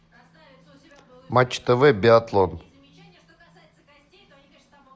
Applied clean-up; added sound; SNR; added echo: none; none; none; none.